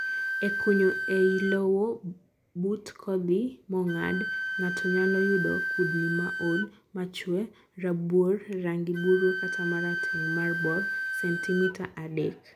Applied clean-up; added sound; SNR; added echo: none; Wind instrument, woodwind instrument; 5 dB; none.